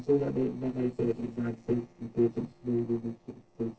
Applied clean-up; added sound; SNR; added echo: neural separator model SepFormer DNS4.